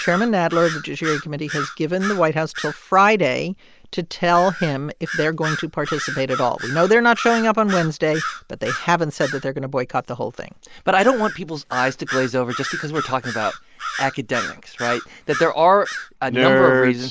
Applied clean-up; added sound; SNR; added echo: none; Bird vocalization, bird call, bird song; 11 dB; none.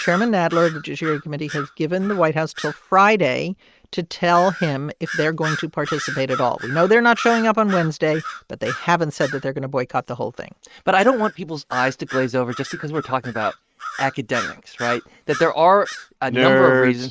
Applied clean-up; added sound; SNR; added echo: neural mask model RNNoise.